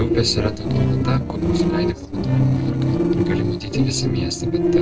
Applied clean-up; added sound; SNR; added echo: neural separator model SepFormer DNS4.